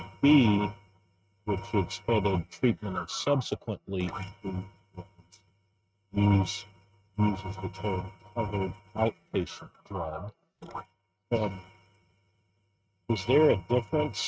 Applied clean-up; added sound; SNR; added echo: neural mask model RNNoise.